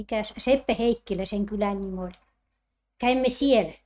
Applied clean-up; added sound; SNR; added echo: neural mask model RNNoise.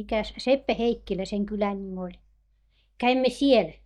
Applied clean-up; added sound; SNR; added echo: neural mask model DeepFilterNet 3.